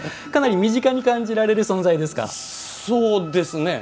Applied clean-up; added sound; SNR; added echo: none; Bowed string instrument; 20 dB; none.